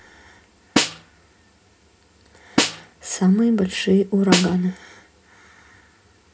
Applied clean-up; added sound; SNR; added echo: none; Snare drum; 3 dB; reverberation time 0.3 s.